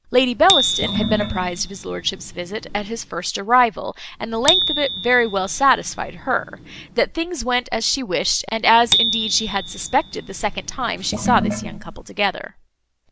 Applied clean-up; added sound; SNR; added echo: none; Sink (filling or washing) / Water + Bicycle bell; 4 dB; none.